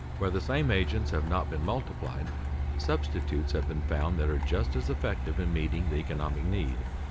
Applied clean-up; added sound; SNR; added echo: none; Truck; -1 dB; none.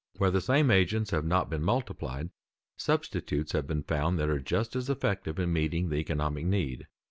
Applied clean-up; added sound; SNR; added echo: none; none; none; none.